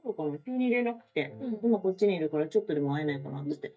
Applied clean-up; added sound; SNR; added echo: neural mask model DeepFilterNet 3.